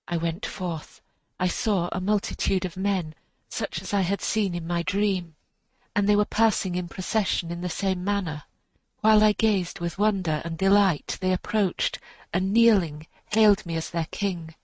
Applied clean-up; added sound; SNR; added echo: neural mask model RNNoise.